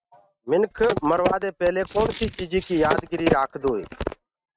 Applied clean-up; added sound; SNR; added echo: neural mask model RNNoise.